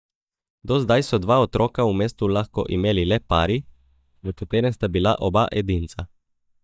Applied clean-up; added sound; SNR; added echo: neural mask model DeepFilterNet 3.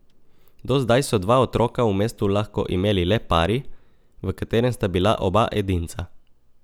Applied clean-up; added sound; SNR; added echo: none; none; none; none.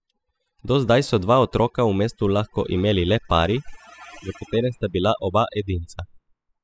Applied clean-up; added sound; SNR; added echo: classical method spectral subtraction.